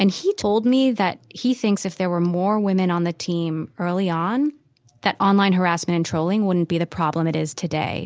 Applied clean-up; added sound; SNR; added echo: none; none; none; none.